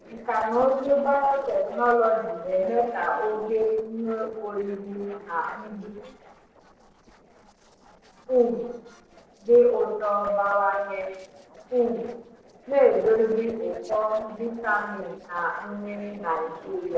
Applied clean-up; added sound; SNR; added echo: neural separator model SepFormer DNS4.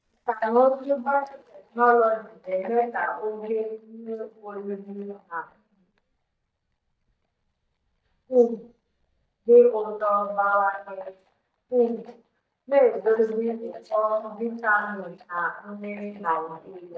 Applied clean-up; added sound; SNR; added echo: neural mask model DeepFilterNet 3.